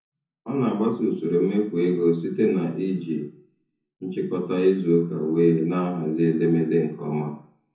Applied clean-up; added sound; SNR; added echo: none; none; none; reverberation time 0.6 s.